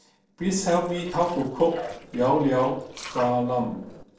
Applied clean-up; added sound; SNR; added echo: neural separator model SepFormer DNS4.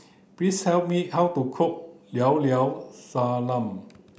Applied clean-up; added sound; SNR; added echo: none; none; none; none.